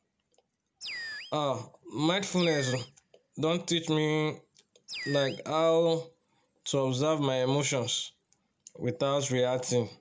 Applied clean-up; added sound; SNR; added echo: none; Animal; 13 dB; none.